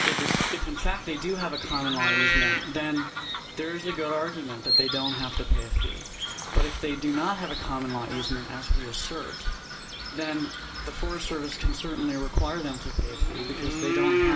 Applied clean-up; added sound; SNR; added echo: none; Bird vocalization, bird call, bird song; 2 dB; reverberation time 0.3 s.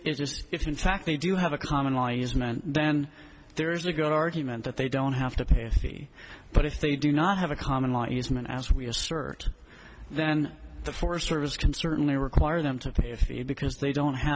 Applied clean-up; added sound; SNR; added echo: none; none; none; none.